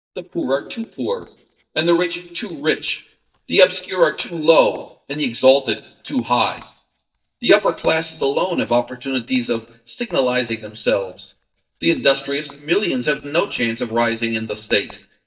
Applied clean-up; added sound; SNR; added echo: neural mask model DeepFilterNet 3.